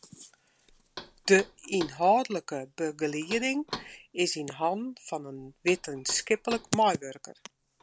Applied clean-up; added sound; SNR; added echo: none; Knock; 17 dB; none.